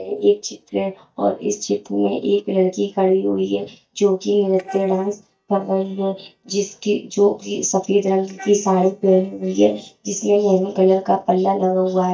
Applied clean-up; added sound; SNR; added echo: neural mask model DeepFilterNet 3.